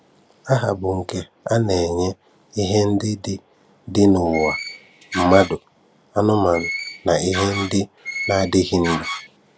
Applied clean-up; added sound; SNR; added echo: none; Door; 9 dB; none.